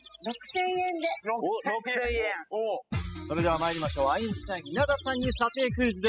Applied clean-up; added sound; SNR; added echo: classical method spectral subtraction.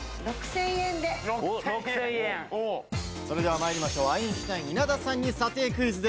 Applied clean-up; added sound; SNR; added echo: none; none; none; none.